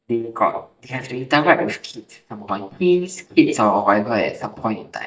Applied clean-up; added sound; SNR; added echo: neural mask model DeepFilterNet 3.